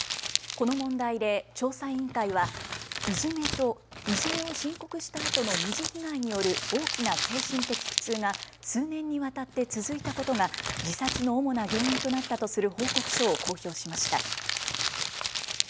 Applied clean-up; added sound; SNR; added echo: none; Crumpling, crinkling; 3 dB; none.